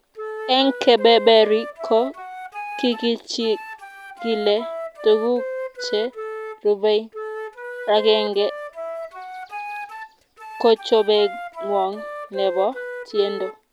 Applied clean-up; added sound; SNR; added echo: none; Wind instrument, woodwind instrument; 11 dB; none.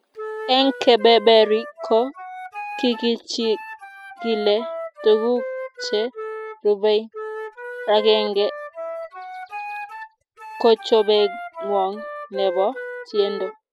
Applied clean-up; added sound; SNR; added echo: classical method spectral subtraction.